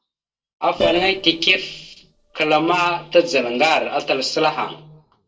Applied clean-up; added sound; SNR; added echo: neural separator model SepFormer DNS4.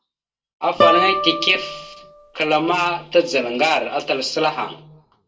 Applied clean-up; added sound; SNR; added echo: none; Guitar; 2 dB; reverberation time 0.2 s.